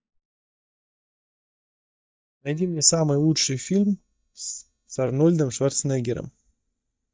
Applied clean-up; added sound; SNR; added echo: neural mask model DeepFilterNet 3.